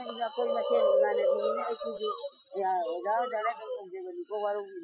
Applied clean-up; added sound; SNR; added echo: classical method Wiener filter.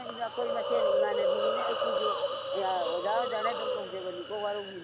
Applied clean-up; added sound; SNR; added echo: none; Hiss; -4 dB; none.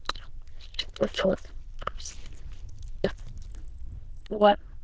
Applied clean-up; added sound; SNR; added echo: neural diffusion model UNIVERSE++.